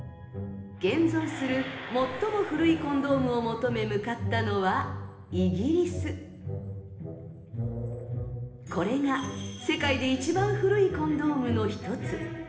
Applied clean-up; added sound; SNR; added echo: none; none; none; reverberation time 1.1 s.